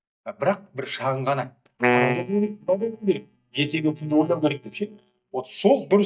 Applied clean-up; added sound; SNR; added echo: neural mask model DeepFilterNet 3.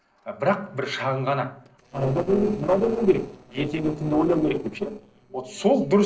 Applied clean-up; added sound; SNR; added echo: neural separator model SepFormer DNS4.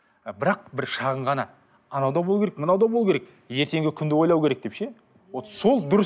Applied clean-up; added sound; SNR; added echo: none; none; none; none.